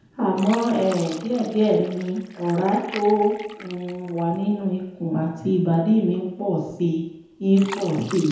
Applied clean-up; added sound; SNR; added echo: none; Fill (with liquid); 19 dB; reverberation time 1.0 s.